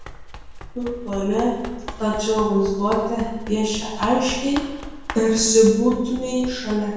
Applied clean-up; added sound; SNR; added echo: none; Run; 13 dB; reverberation time 1.0 s.